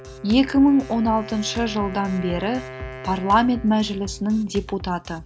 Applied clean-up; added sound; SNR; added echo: none; Wind instrument, woodwind instrument + Drum kit; 13 dB; none.